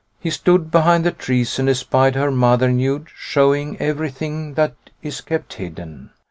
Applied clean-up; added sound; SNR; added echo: none; none; none; none.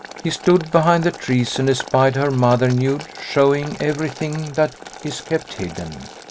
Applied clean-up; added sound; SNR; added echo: none; Boiling; 17 dB; none.